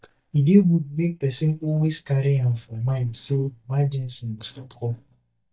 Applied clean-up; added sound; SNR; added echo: neural mask model DeepFilterNet 3.